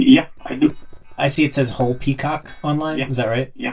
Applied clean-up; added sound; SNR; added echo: neural separator model SepFormer DNS4.